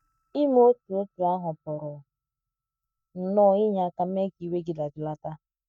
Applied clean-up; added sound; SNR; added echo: neural mask model DeepFilterNet 3.